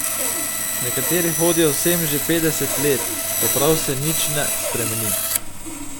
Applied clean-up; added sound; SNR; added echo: none; Sawing; -1 dB; none.